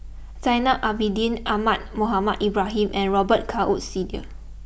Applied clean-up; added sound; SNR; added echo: none; none; none; none.